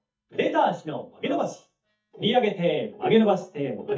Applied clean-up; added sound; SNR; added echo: neural mask model DeepFilterNet 3.